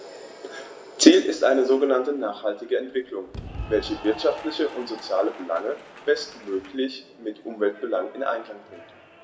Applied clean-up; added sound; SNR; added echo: none; Applause / Cheering; 18 dB; reverberation time 2.9 s.